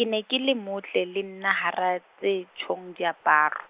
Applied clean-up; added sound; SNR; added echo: neural mask model Resemble Enhance denoiser.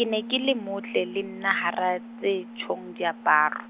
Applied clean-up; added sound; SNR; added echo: none; Bass guitar; 13 dB; none.